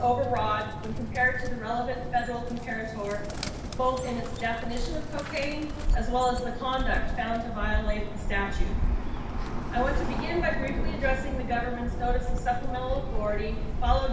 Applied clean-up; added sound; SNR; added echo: none; Bird; -1 dB; reverberation time 0.9 s.